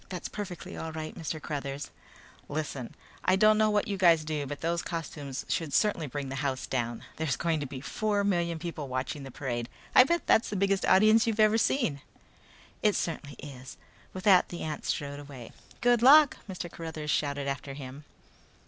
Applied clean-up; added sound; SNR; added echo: none; none; none; none.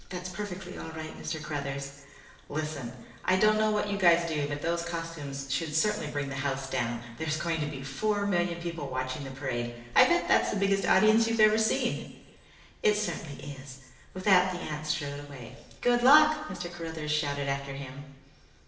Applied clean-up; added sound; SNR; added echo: none; none; none; reverberation time 0.9 s.